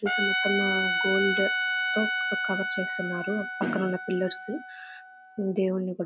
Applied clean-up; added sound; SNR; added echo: none; Trumpet; 0 dB; none.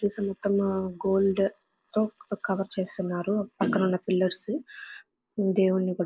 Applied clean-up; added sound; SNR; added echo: neural mask model Resemble Enhance denoiser.